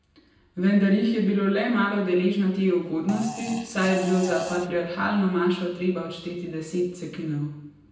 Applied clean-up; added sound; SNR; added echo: none; Fart; 13 dB; reverberation time 0.9 s.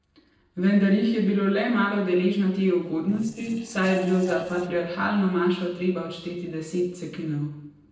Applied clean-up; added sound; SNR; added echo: neural separator model SepFormer DNS4.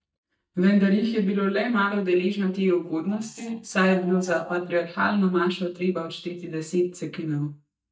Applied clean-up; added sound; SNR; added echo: neural mask model DeepFilterNet 3.